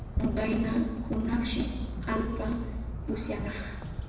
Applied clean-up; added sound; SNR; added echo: none; Fireworks; 3 dB; reverberation time 1.1 s.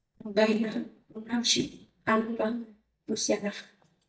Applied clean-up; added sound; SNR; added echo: neural mask model DeepFilterNet 3.